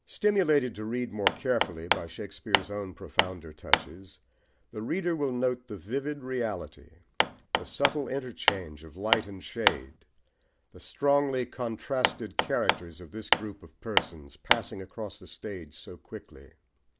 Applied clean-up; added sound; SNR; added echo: none; Hammer; -2 dB; none.